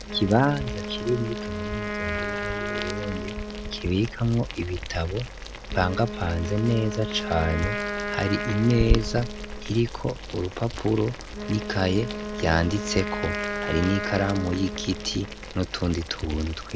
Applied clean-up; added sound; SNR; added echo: none; Boiling + Wind instrument, woodwind instrument; 5 dB; none.